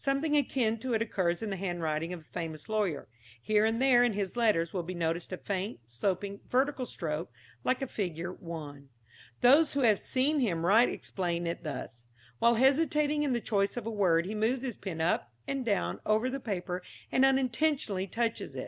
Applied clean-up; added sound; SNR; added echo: none; none; none; none.